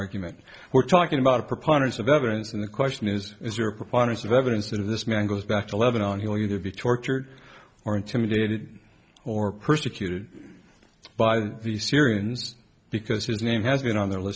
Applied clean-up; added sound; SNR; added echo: none; none; none; none.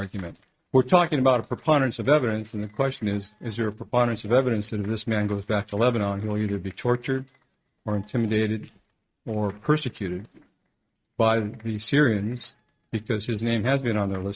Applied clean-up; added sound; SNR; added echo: neural mask model RNNoise.